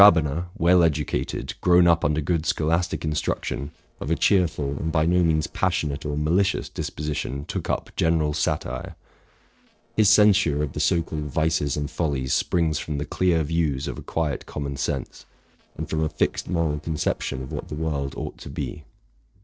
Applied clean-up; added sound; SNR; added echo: neural separator model SepFormer DNS4.